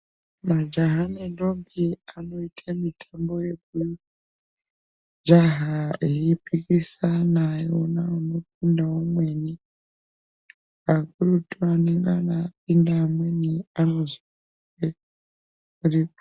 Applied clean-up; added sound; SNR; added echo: none; none; none; none.